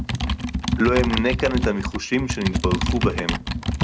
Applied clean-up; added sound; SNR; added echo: none; Computer keyboard; 0 dB; none.